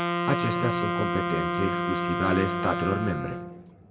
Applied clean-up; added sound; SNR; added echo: none; Wind instrument, woodwind instrument; -1 dB; reverberation time 1.8 s.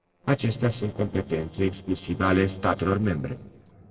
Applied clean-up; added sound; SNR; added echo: neural separator model SepFormer DNS4.